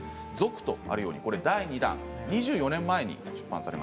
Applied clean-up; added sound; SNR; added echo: none; none; none; none.